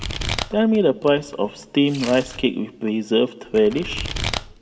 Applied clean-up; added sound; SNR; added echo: none; Domestic sounds, home sounds; 10 dB; reverberation time 1.1 s.